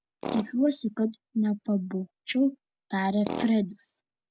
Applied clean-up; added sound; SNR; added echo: none; Tools; 13 dB; none.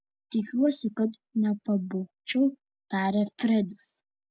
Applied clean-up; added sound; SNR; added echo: none; none; none; none.